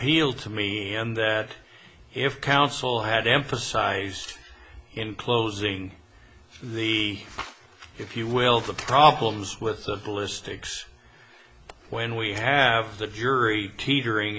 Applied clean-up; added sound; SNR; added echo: none; none; none; none.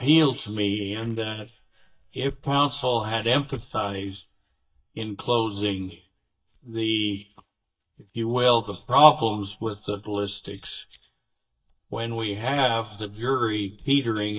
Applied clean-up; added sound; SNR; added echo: neural mask model DeepFilterNet 3.